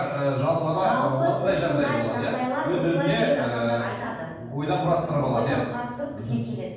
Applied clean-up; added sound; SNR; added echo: none; Rattle (instrument); 19 dB; reverberation time 1.2 s.